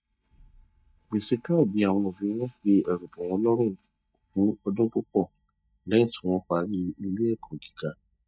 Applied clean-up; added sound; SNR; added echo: neural mask model DeepFilterNet 3.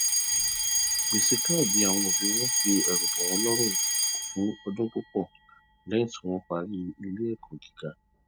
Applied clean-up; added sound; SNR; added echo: none; Alarm; -3 dB; none.